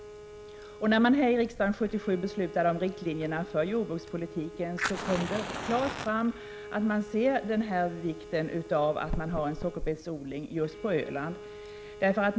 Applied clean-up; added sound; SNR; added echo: none; Fire + Bowed string instrument; 11 dB; none.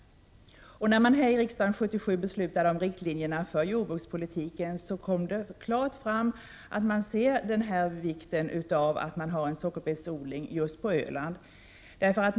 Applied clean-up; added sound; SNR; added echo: none; none; none; none.